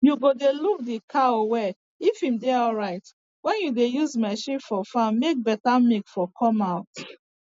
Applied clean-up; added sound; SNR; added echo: none; none; none; none.